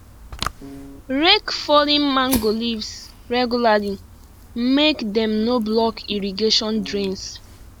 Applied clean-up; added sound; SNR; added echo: none; Piano + Fire; 15 dB; none.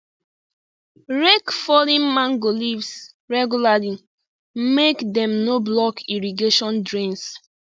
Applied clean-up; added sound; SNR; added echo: none; none; none; none.